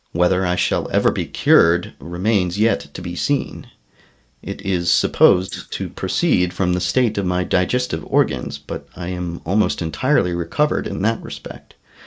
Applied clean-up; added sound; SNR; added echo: neural mask model Resemble Enhance denoiser.